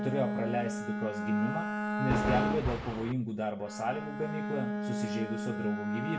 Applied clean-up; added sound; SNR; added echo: none; Thunder + Bowed string instrument; 0 dB; none.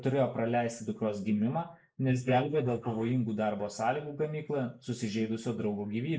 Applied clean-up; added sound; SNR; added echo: neural mask model Resemble Enhance denoiser.